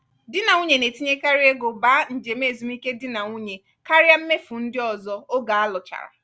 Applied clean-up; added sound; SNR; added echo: none; none; none; none.